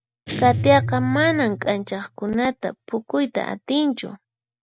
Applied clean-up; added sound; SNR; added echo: none; Guitar; 9 dB; none.